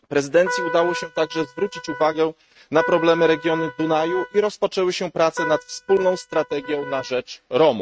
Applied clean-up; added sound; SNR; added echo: neural mask model RNNoise.